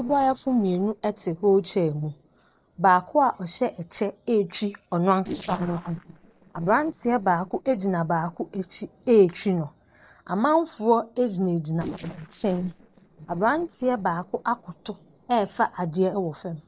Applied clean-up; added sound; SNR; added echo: neural separator model SepFormer DNS4.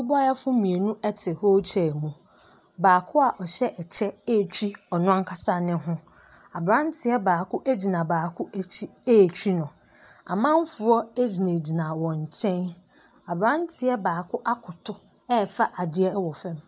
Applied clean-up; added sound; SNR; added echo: none; none; none; none.